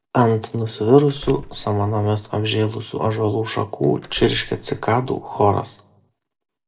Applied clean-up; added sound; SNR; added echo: none; Door; 18 dB; reverberation time 0.3 s.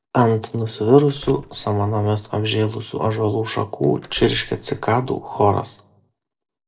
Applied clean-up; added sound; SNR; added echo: neural separator model SepFormer DNS4.